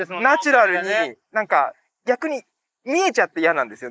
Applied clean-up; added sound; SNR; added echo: neural mask model Resemble Enhance denoiser.